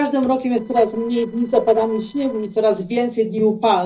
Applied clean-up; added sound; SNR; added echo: neural separator model SepFormer DNS4.